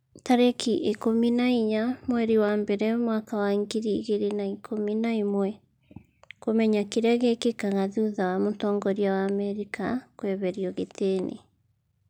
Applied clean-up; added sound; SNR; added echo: none; none; none; none.